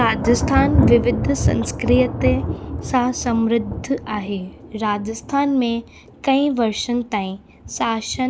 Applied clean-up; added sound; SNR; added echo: none; Thunder; 4 dB; none.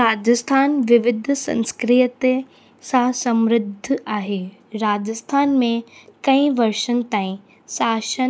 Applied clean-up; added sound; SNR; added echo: none; none; none; none.